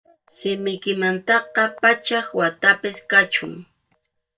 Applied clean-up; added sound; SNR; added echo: neural mask model DeepFilterNet 3.